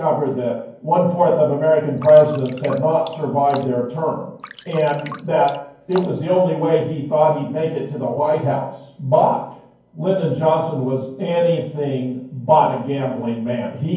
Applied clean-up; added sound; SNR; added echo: none; Drip; 18 dB; reverberation time 0.9 s.